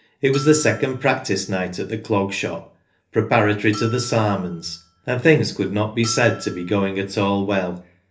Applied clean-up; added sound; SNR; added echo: none; Bell; 19 dB; reverberation time 0.3 s.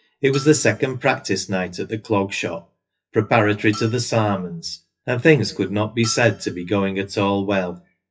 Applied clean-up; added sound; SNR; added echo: classical method WPE with log-MMSE.